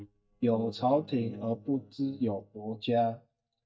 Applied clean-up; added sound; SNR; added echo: neural mask model DeepFilterNet 3.